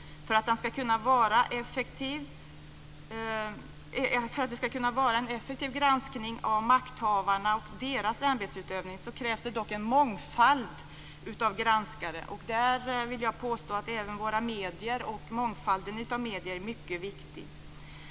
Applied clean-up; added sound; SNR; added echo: none; none; none; none.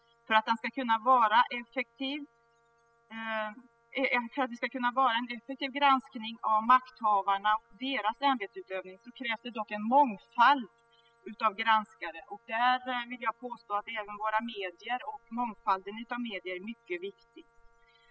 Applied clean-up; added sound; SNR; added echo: classical method spectral subtraction.